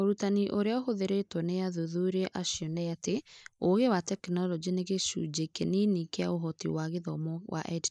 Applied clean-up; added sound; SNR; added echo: neural mask model Resemble Enhance denoiser.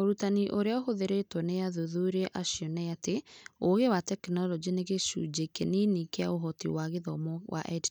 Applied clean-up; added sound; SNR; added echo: none; none; none; none.